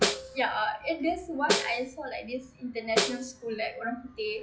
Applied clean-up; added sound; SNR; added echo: classical method log-MMSE.